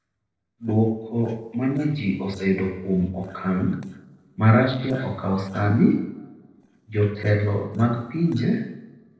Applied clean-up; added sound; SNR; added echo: neural separator model SepFormer DNS4.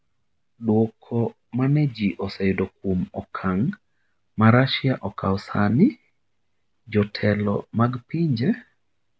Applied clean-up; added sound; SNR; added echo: none; none; none; none.